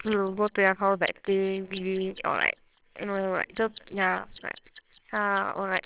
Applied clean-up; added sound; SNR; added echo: neural separator model SepFormer WHAMR!.